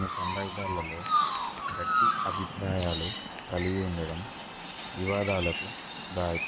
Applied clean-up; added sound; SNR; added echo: none; Chirp, tweet; -2 dB; none.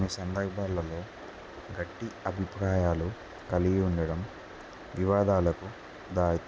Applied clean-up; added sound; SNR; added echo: none; none; none; none.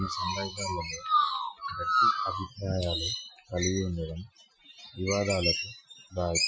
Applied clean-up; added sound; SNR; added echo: classical method Wiener filter.